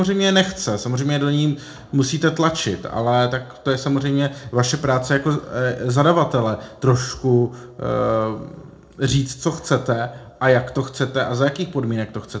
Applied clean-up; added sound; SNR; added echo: none; none; none; reverberation time 0.3 s.